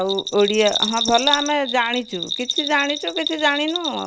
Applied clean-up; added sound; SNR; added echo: none; Bell; 5 dB; none.